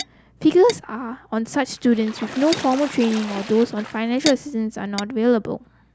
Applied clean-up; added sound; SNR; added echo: none; Tap / Glass + Water / Splash, splatter; 14 dB; none.